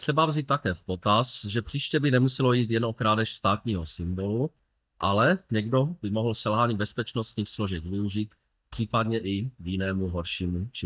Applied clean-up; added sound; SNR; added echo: neural mask model DeepFilterNet 3.